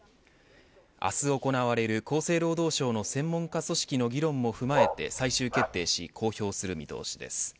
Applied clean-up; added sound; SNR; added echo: none; Bark; 1 dB; none.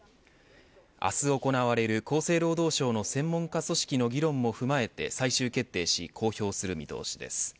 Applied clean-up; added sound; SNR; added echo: none; none; none; none.